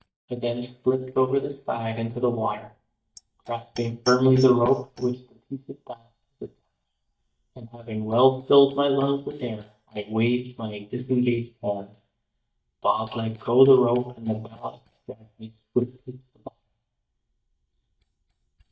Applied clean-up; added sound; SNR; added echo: neural mask model DeepFilterNet 3.